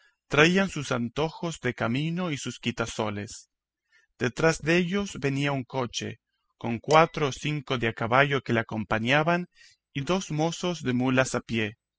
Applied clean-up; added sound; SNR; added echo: classical method spectral subtraction.